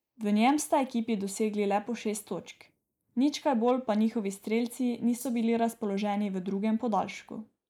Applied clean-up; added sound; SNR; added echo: neural mask model Resemble Enhance denoiser.